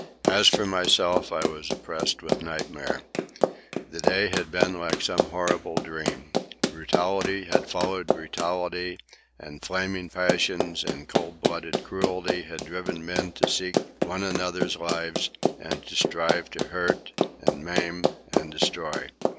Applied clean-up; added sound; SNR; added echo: none; Run; -1 dB; none.